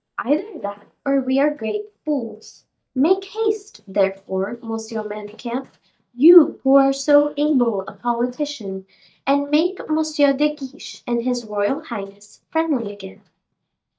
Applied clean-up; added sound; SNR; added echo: neural mask model DeepFilterNet 3.